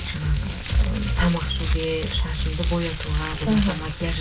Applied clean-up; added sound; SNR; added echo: none; Crumpling, crinkling; 9 dB; reverberation time 0.2 s.